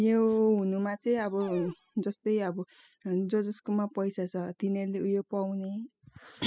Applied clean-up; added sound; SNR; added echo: classical method spectral subtraction.